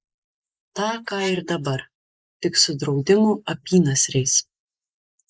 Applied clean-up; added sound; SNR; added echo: neural mask model Resemble Enhance denoiser.